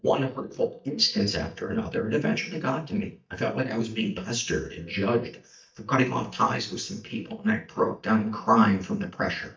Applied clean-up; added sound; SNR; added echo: neural mask model DeepFilterNet 3.